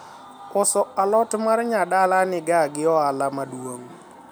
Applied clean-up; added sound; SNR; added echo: none; none; none; none.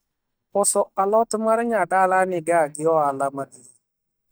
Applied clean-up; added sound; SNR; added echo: neural mask model DeepFilterNet 3.